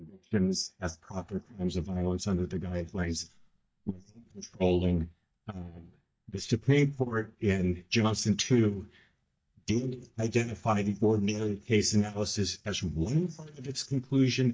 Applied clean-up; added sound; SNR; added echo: neural mask model DeepFilterNet 3.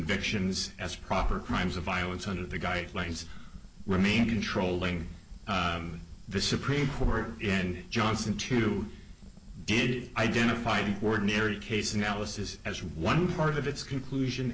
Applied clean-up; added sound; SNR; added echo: none; Fire; 16 dB; none.